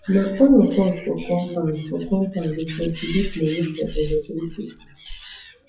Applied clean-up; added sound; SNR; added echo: classical method WPE with log-MMSE.